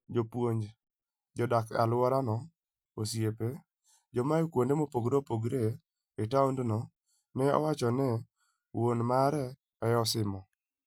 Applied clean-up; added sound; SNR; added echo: none; none; none; none.